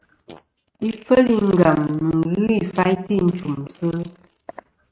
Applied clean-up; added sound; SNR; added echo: neural mask model RNNoise.